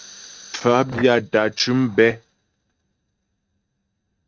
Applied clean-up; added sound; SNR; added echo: neural mask model RNNoise.